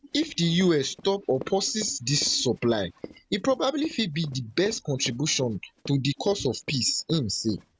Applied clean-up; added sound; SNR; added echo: none; Run; 19 dB; none.